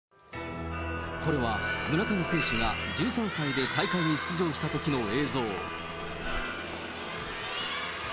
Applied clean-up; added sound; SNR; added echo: none; Walk, footsteps; 14 dB; none.